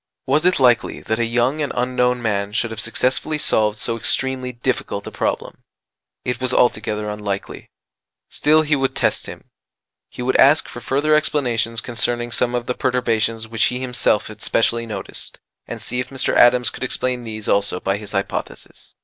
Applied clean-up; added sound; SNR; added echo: none; none; none; none.